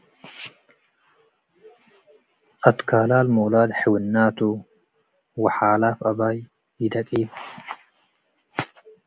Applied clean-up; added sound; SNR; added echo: none; none; none; none.